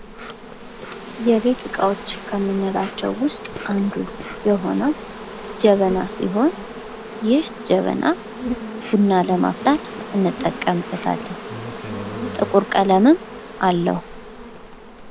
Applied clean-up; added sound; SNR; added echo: none; Insect; 11 dB; none.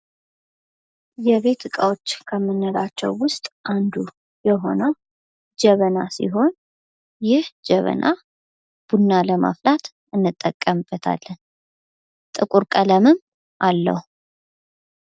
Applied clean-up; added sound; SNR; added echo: none; none; none; none.